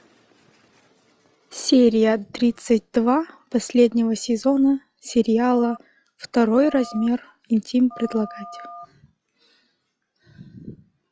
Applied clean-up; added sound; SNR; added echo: classical method log-MMSE.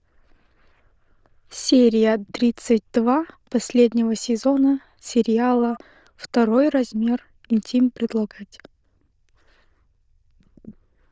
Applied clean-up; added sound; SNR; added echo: neural diffusion model UNIVERSE++.